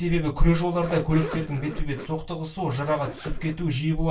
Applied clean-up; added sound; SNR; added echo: none; Zipper (clothing); 15 dB; reverberation time 0.2 s.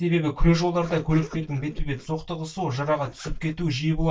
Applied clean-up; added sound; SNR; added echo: neural mask model DeepFilterNet 3.